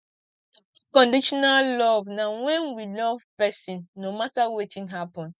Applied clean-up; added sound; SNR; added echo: none; none; none; none.